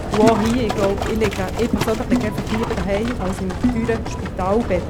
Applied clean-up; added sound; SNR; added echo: none; Livestock, farm animals, working animals + Organ; 2 dB; none.